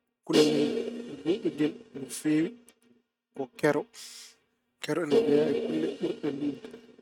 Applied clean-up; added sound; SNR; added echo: neural mask model RNNoise.